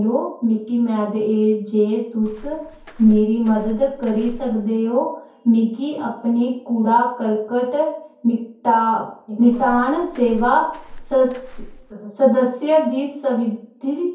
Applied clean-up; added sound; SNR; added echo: none; Walk, footsteps; 16 dB; reverberation time 0.6 s.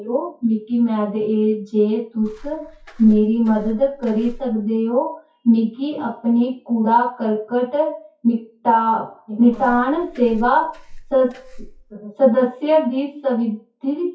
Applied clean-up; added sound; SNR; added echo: classical method WPE with log-MMSE.